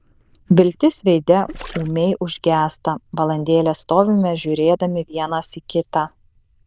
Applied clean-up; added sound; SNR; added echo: neural diffusion model UNIVERSE++.